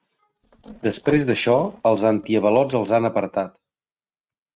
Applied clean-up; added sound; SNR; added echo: neural mask model RNNoise.